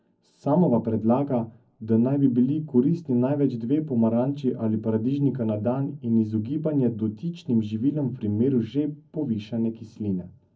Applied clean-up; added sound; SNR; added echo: none; none; none; reverberation time 0.4 s.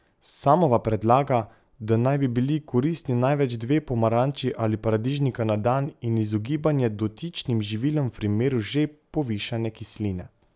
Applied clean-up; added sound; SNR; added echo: none; none; none; none.